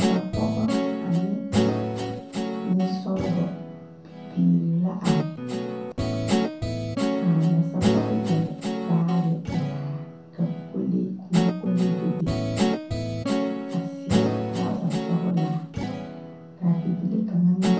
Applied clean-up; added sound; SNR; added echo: none; Guitar; 1 dB; reverberation time 0.5 s.